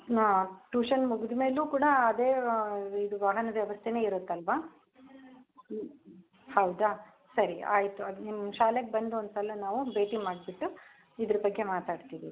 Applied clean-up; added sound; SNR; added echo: none; none; none; none.